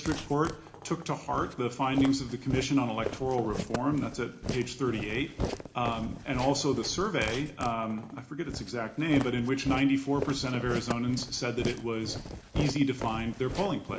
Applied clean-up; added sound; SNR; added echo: none; Walk, footsteps; 8 dB; reverberation time 0.4 s.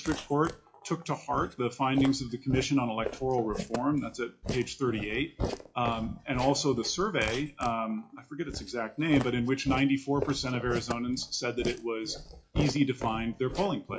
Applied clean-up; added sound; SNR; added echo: classical method WPE with log-MMSE.